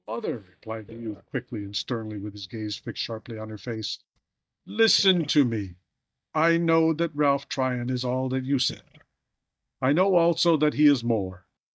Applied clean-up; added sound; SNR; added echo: neural mask model DeepFilterNet 3.